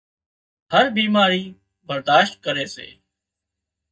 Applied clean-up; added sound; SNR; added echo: neural mask model DeepFilterNet 3.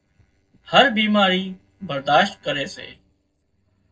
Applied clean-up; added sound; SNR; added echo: neural separator model SepFormer DNS4.